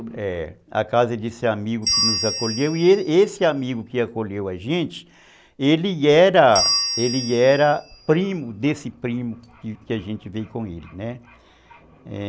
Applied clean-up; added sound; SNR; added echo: none; Bell; 5 dB; none.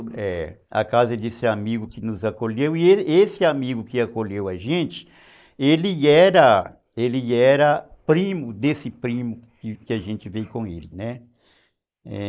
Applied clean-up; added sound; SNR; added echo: neural mask model Resemble Enhance denoiser.